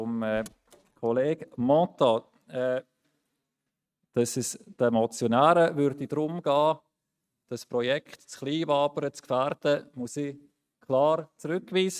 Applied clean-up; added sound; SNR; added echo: neural mask model RNNoise.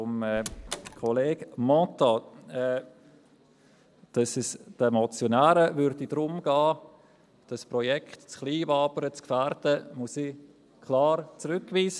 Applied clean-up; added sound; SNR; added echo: none; Door; 14 dB; none.